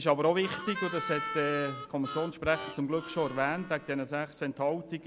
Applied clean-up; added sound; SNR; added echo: none; Harmonica; 9 dB; none.